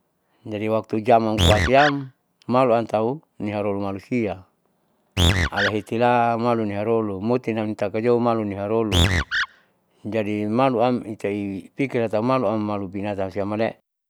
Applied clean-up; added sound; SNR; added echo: none; Animal; -1 dB; none.